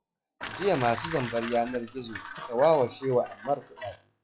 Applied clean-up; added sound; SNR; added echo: classical method log-MMSE.